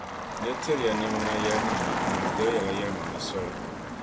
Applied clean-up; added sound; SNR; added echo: none; Motor vehicle (road); 0 dB; none.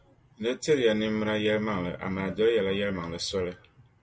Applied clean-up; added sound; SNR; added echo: none; none; none; none.